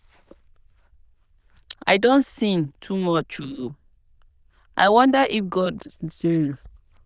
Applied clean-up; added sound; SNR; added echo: neural diffusion model UNIVERSE++.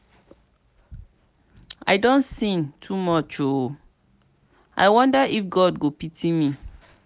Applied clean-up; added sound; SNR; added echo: none; none; none; none.